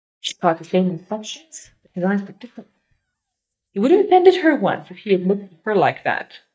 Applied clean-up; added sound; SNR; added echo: neural mask model DeepFilterNet 3.